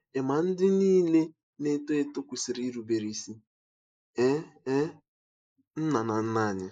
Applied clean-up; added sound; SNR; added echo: neural mask model Resemble Enhance denoiser.